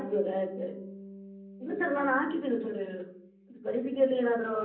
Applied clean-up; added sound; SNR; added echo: none; Bass guitar; 16 dB; reverberation time 0.6 s.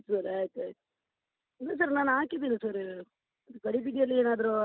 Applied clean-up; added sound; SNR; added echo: none; none; none; none.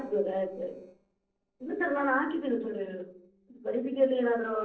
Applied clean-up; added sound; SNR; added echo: neural separator model SepFormer DNS4.